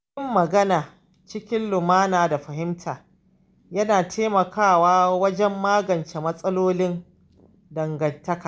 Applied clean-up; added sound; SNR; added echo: none; none; none; none.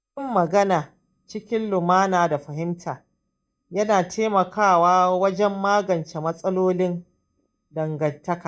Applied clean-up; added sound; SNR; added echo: neural mask model DeepFilterNet 3.